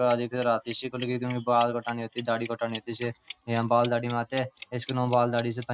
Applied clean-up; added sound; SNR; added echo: none; Clock; 18 dB; none.